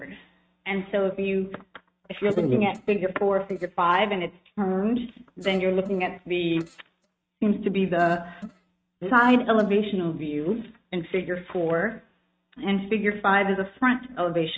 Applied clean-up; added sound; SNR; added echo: neural mask model RNNoise.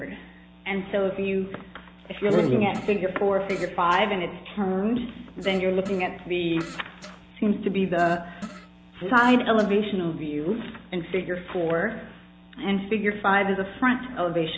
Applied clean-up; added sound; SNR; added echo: none; Fart; 18 dB; none.